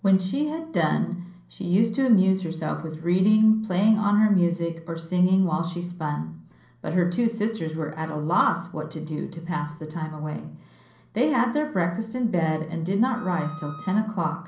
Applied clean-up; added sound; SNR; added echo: none; Wind instrument, woodwind instrument; 18 dB; reverberation time 0.6 s.